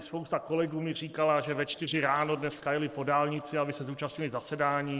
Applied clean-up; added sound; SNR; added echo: neural separator model SepFormer DNS4.